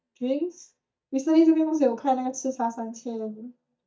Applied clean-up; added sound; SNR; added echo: neural mask model DeepFilterNet 3.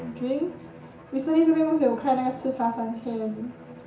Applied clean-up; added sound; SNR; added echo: none; Bowed string instrument; 19 dB; reverberation time 0.7 s.